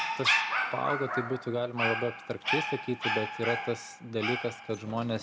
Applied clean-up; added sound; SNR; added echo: none; Dog; 0 dB; none.